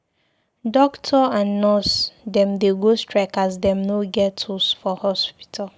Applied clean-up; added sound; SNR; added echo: none; none; none; none.